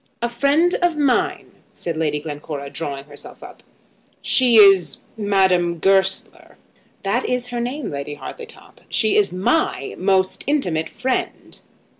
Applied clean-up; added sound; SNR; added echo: none; none; none; none.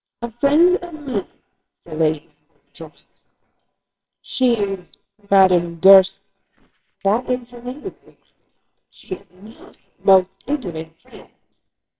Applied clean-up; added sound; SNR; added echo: neural separator model SepFormer WHAMR!.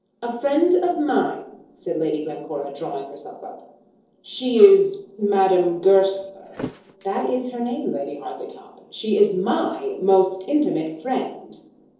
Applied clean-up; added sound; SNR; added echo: neural separator model SepFormer DNS4.